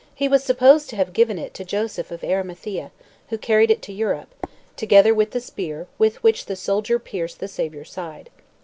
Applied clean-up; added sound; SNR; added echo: none; none; none; none.